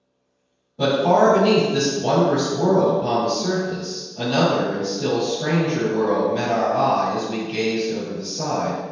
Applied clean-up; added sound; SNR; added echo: none; none; none; reverberation time 1.2 s.